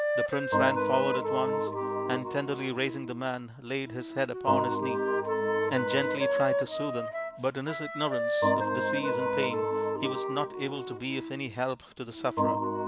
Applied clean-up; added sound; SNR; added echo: none; Wind instrument, woodwind instrument + Organ; -3 dB; none.